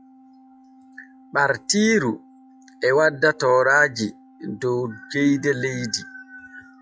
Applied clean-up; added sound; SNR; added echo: classical method log-MMSE.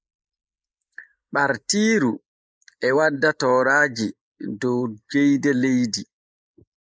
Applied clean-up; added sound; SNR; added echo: neural mask model Resemble Enhance denoiser.